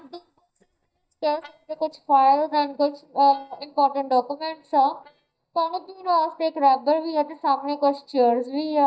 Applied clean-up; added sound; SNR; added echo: neural mask model DeepFilterNet 3.